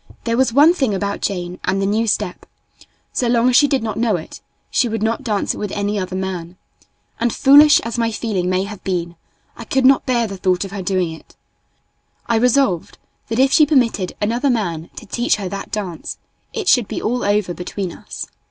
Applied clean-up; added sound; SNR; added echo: none; none; none; none.